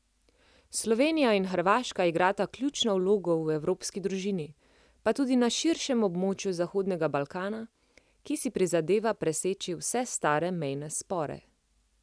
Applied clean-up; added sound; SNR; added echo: none; none; none; none.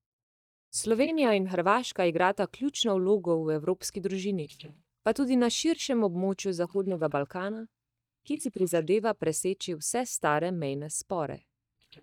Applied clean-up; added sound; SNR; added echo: neural mask model DeepFilterNet 3.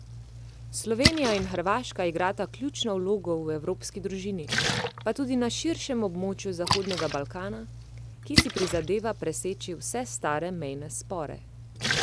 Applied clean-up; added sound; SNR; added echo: none; Splash, splatter; 3 dB; none.